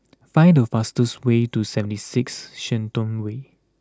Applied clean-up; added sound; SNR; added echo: none; none; none; none.